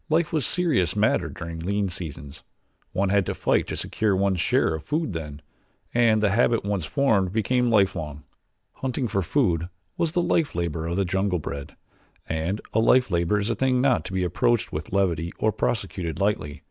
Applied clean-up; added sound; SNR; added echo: none; none; none; none.